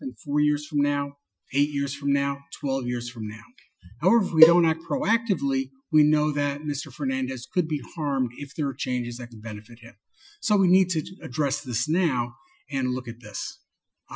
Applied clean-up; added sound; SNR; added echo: classical method Wiener filter.